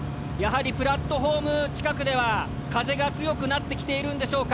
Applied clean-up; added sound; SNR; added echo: none; none; none; none.